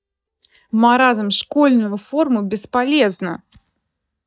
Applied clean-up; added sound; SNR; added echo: neural mask model DeepFilterNet 3.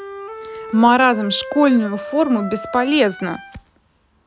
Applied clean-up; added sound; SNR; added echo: none; Wind instrument, woodwind instrument; 14 dB; none.